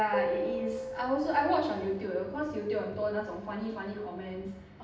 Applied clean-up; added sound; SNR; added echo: none; Piano; 6 dB; reverberation time 0.8 s.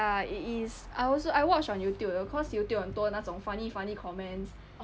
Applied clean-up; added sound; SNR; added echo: none; none; none; none.